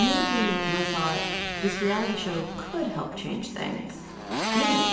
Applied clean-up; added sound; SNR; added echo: none; Motorcycle; 1 dB; reverberation time 1.0 s.